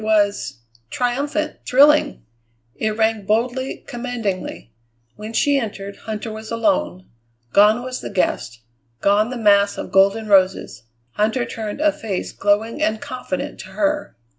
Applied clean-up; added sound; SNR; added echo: none; none; none; none.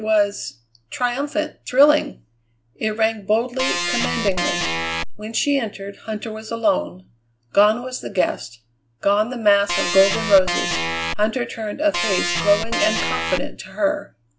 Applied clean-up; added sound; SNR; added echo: none; Organ; 1 dB; none.